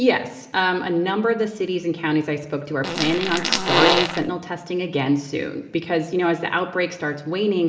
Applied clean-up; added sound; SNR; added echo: none; Fart; -1 dB; reverberation time 1.2 s.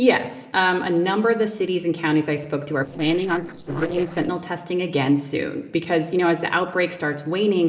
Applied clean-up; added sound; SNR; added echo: neural separator model SepFormer DNS4.